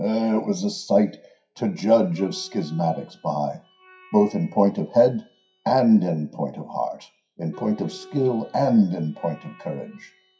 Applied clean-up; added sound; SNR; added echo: classical method WPE with log-MMSE.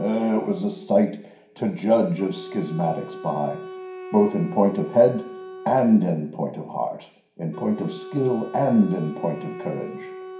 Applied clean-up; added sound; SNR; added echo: none; Wind instrument, woodwind instrument; 15 dB; reverberation time 0.5 s.